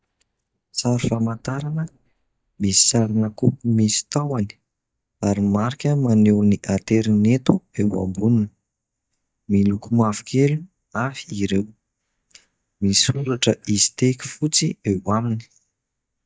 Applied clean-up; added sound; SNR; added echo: neural mask model DeepFilterNet 3.